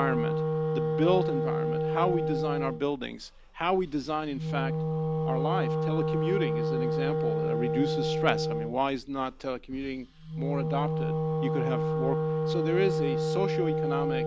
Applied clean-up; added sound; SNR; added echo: none; Wind instrument, woodwind instrument; -3 dB; none.